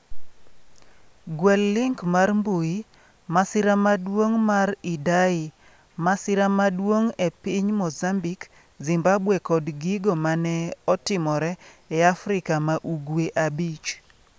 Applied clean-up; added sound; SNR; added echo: none; none; none; none.